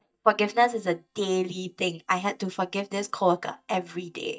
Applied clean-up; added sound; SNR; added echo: neural mask model DeepFilterNet 3.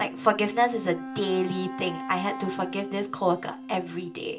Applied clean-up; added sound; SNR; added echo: none; Wind instrument, woodwind instrument; 10 dB; reverberation time 0.2 s.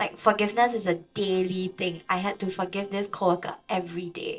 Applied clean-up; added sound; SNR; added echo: neural separator model SepFormer DNS4.